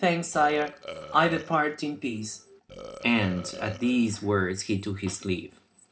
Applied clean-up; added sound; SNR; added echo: none; Burping, eructation; 14 dB; reverberation time 0.3 s.